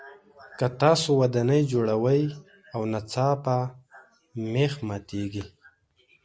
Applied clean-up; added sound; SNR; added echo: none; none; none; none.